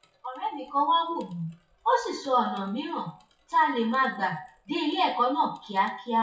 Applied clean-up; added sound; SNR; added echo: classical method WPE with log-MMSE.